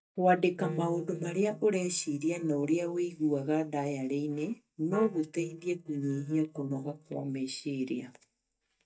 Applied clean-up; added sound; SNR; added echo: neural mask model DeepFilterNet 3.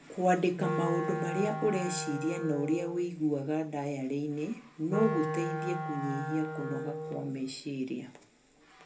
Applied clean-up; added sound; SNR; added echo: none; Wind instrument, woodwind instrument; 5 dB; reverberation time 0.3 s.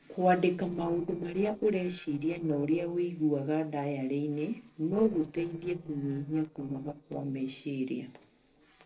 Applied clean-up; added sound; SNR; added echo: neural separator model SepFormer DNS4.